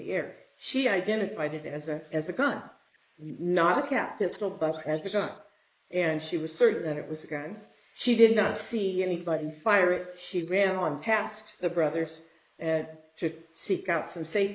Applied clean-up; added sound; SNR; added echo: neural mask model Resemble Enhance denoiser.